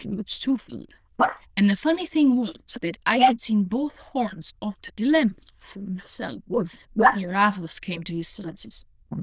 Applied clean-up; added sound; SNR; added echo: neural diffusion model UNIVERSE++.